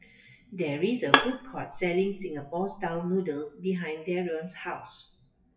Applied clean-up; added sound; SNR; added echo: classical method WPE with log-MMSE.